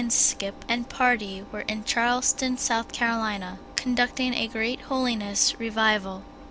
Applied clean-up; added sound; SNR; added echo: none; Engine; 17 dB; none.